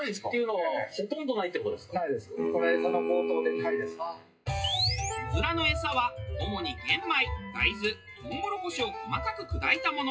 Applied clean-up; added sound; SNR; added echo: classical method WPE with log-MMSE.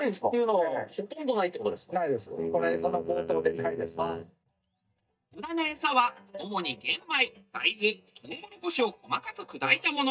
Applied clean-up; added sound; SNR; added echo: neural mask model DeepFilterNet 3.